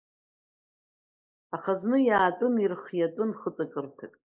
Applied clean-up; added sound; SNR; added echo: neural mask model Resemble Enhance denoiser.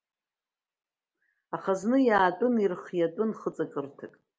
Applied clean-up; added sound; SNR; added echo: none; none; none; none.